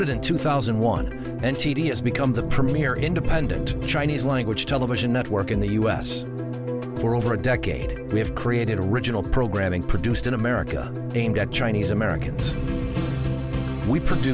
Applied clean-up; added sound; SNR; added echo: none; none; none; none.